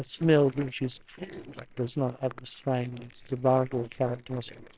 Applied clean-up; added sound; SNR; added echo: neural separator model SepFormer WHAMR!.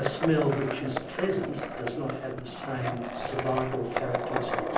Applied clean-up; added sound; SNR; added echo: none; Skateboard; 2 dB; reverberation time 0.6 s.